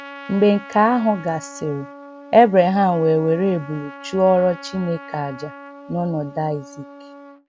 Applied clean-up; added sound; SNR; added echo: none; Trumpet; 18 dB; none.